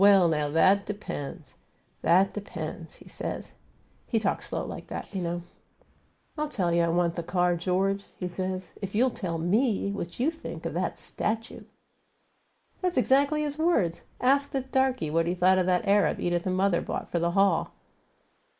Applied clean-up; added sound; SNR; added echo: neural mask model Resemble Enhance denoiser.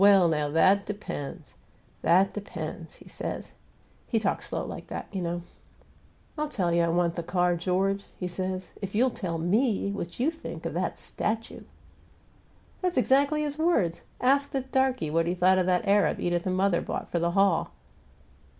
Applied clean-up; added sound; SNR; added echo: none; none; none; none.